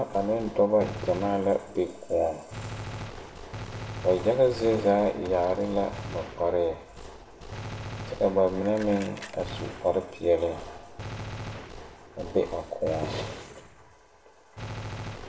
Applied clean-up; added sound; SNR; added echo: none; Gunshot, gunfire; 11 dB; reverberation time 0.5 s.